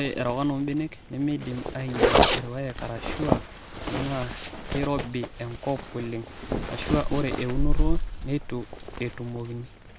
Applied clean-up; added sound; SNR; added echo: none; Zipper (clothing); -3 dB; none.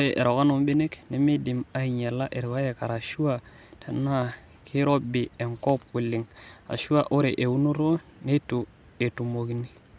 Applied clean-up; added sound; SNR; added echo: none; none; none; none.